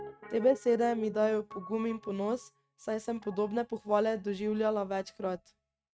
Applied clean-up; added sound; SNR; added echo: neural mask model RNNoise.